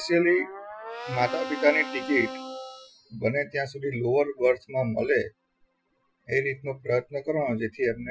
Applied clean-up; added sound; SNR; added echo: classical method Wiener filter.